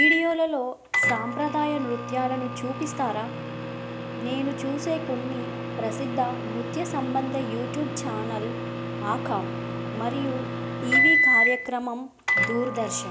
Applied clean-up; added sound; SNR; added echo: none; Microwave oven; -2 dB; none.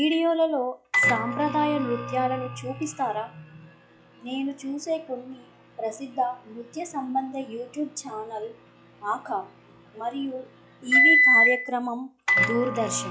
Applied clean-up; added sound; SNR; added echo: classical method log-MMSE.